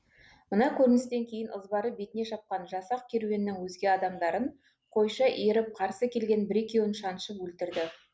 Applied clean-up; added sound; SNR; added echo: none; none; none; none.